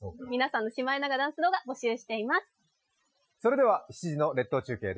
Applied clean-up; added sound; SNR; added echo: classical method Wiener filter.